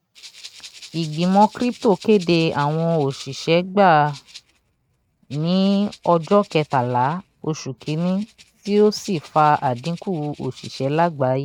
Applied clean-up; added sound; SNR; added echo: neural mask model RNNoise.